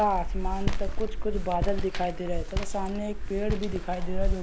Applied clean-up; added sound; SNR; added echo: none; Walk, footsteps; -3 dB; none.